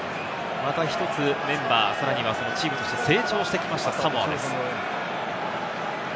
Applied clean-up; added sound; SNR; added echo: none; none; none; none.